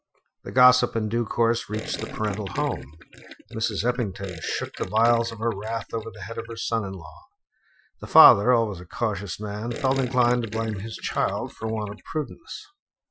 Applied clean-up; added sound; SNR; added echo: classical method Wiener filter.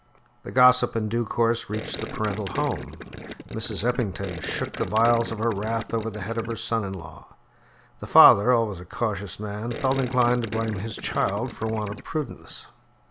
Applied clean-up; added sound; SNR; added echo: none; Gurgling; 11 dB; none.